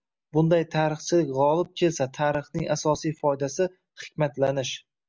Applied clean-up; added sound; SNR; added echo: none; none; none; none.